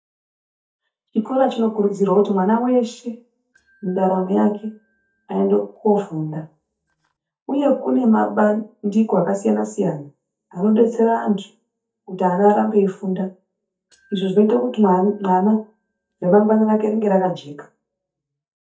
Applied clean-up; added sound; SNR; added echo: neural mask model DeepFilterNet 3.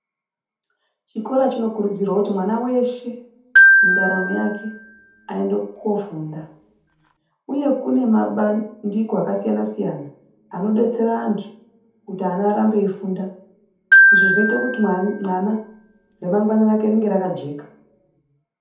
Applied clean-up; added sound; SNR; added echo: none; Glockenspiel; -3 dB; reverberation time 0.6 s.